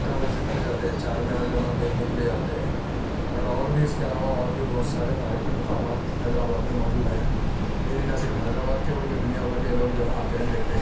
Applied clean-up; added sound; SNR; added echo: none; Train; -4 dB; reverberation time 0.3 s.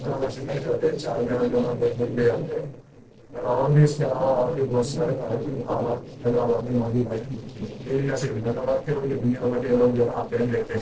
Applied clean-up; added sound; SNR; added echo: neural separator model SepFormer DNS4.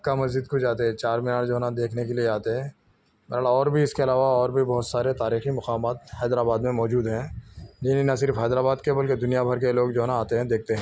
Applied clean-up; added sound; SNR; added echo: none; none; none; none.